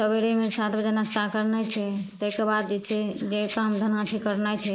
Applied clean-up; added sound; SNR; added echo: neural mask model Resemble Enhance denoiser.